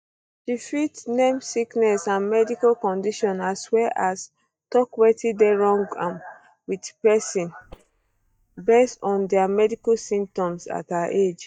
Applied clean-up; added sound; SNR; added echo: neural mask model DeepFilterNet 3.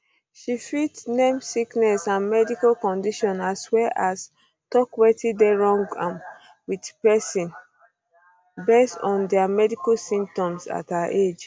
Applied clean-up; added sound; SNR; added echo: none; none; none; none.